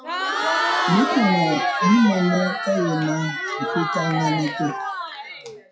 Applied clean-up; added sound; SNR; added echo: classical method WPE with log-MMSE.